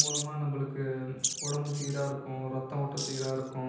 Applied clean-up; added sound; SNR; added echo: none; Wild animals; 3 dB; reverberation time 0.9 s.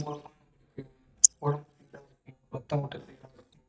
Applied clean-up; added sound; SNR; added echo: neural mask model DeepFilterNet 3.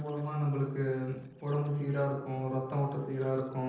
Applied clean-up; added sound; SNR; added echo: neural separator model SepFormer DNS4.